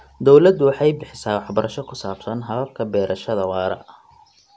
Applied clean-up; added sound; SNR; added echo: none; none; none; none.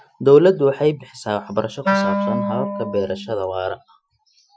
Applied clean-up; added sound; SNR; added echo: classical method Wiener filter.